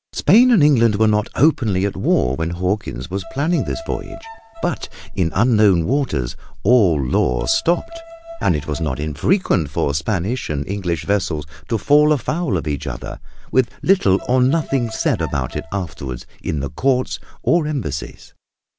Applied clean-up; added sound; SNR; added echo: none; Bowed string instrument; 18 dB; none.